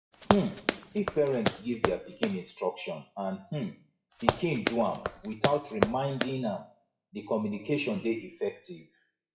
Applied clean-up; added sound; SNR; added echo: classical method WPE with log-MMSE.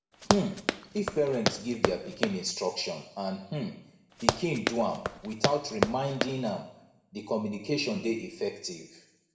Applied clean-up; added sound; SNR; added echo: none; Run; 0 dB; reverberation time 0.8 s.